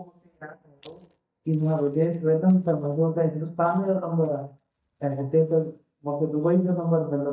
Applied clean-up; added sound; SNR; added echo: neural mask model DeepFilterNet 3.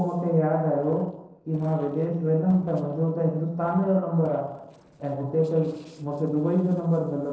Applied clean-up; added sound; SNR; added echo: neural separator model SepFormer DNS4.